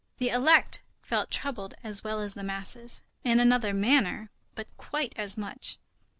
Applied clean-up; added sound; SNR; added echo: none; none; none; none.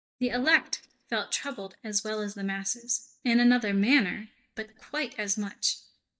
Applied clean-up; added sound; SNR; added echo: neural mask model DeepFilterNet 3.